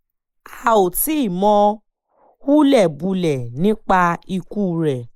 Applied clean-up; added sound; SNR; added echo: neural mask model Resemble Enhance denoiser.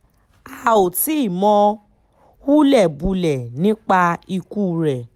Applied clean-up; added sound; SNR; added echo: none; none; none; none.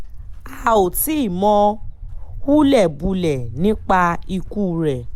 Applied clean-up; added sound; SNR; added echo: none; Walk, footsteps; 10 dB; none.